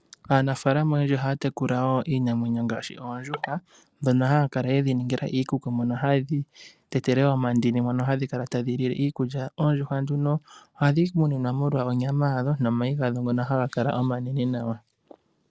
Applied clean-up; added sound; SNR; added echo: none; none; none; none.